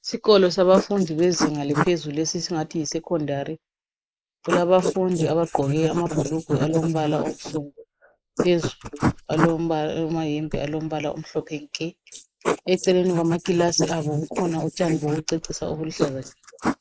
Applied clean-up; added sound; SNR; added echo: neural mask model Resemble Enhance denoiser.